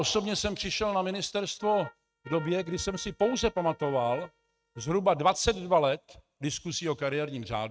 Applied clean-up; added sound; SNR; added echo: neural mask model RNNoise.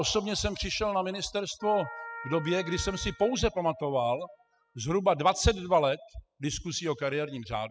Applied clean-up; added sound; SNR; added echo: classical method spectral subtraction.